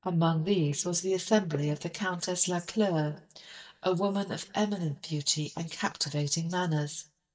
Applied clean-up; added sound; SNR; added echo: neural mask model DeepFilterNet 3.